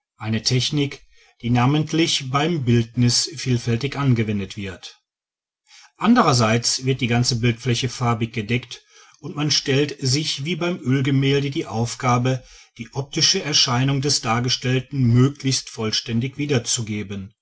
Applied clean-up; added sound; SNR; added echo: none; none; none; none.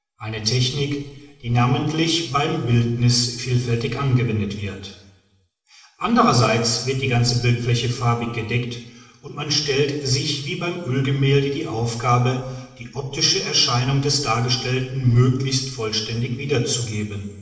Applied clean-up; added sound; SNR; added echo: none; none; none; reverberation time 1.2 s.